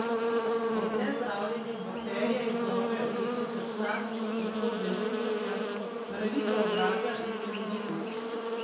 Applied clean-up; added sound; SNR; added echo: none; Buzz; -4 dB; reverberation time 0.5 s.